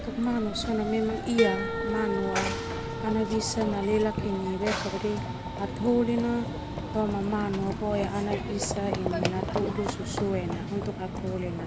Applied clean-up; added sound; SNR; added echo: none; Run / Train + Harp; 3 dB; none.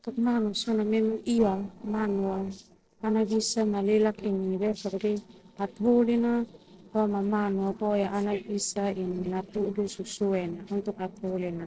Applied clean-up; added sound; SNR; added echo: neural separator model SepFormer DNS4.